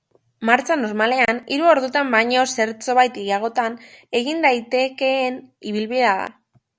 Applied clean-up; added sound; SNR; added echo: none; none; none; none.